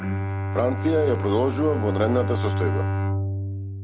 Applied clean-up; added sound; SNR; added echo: none; Bowed string instrument; 0 dB; none.